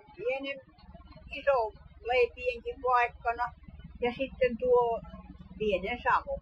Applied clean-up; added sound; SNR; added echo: classical method Wiener filter.